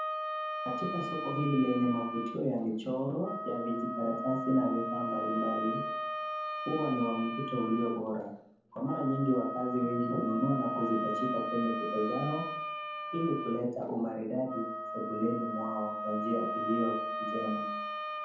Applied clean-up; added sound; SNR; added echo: none; Wind instrument, woodwind instrument; 4 dB; reverberation time 0.7 s.